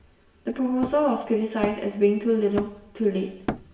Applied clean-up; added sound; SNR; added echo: none; Hammer; 12 dB; reverberation time 0.8 s.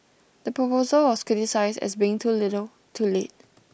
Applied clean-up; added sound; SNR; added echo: none; none; none; none.